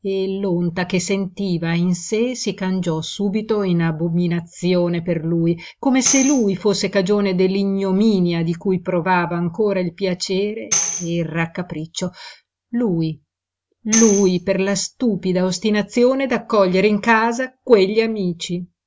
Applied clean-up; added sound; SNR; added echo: none; Tambourine; 7 dB; none.